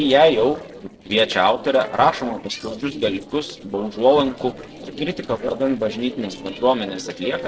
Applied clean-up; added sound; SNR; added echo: neural separator model SepFormer DNS4.